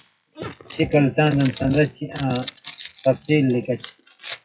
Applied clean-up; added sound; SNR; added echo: classical method WPE with log-MMSE.